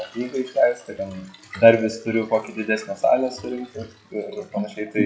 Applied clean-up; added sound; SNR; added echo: classical method WPE with log-MMSE.